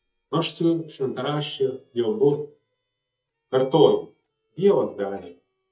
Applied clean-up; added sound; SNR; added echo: neural mask model DeepFilterNet 3.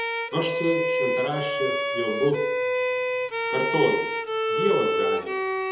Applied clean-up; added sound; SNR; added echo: none; Bowed string instrument; -2 dB; reverberation time 0.8 s.